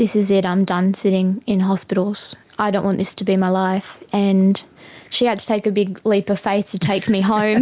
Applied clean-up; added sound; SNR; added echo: none; none; none; none.